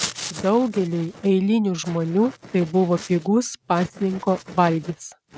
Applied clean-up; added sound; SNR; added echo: neural mask model RNNoise.